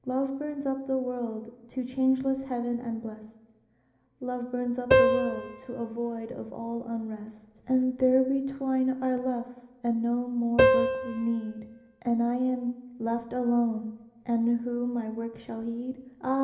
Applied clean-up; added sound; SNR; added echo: none; Piano; 0 dB; reverberation time 1.1 s.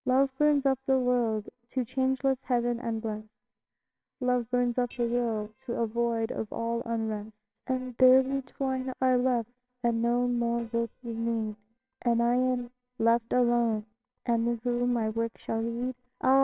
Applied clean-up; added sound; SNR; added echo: neural separator model SepFormer WHAMR!.